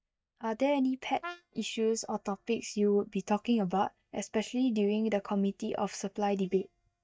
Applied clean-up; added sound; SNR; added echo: neural mask model DeepFilterNet 3.